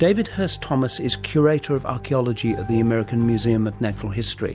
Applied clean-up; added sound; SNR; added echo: none; none; none; none.